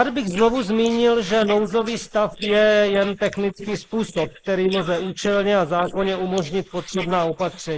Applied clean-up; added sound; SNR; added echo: neural mask model Resemble Enhance denoiser.